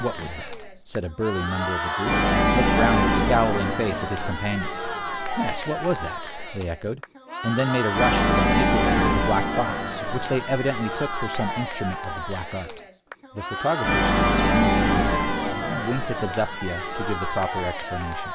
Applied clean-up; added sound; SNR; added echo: none; Organ + Crowd; -3 dB; none.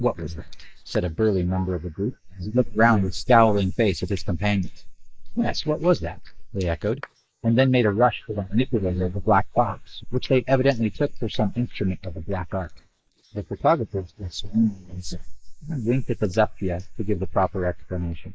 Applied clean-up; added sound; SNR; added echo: neural mask model Resemble Enhance denoiser.